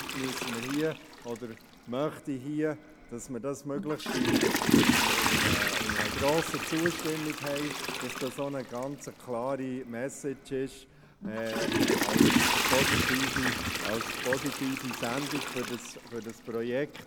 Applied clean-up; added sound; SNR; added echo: none; Toilet flush / Water; -3 dB; none.